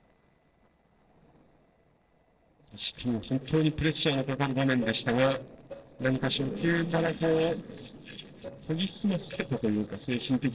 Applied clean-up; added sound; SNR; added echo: neural separator model SepFormer DNS4.